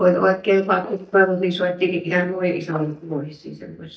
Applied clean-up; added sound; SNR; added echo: neural mask model DeepFilterNet 3.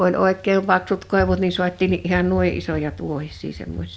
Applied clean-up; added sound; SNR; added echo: none; none; none; none.